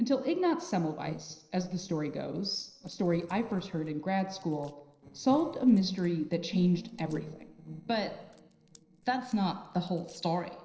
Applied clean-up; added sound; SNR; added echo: neural separator model SepFormer DNS4.